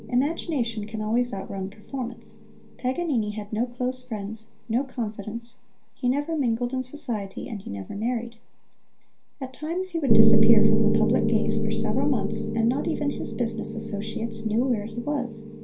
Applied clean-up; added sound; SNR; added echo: none; Piano; -5 dB; reverberation time 0.4 s.